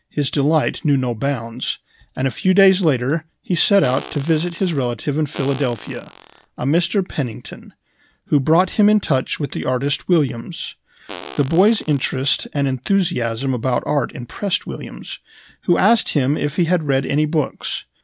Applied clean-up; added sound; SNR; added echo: none; Fart; 17 dB; none.